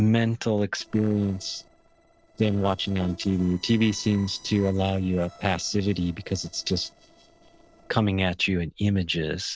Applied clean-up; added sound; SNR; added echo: neural separator model SepFormer DNS4.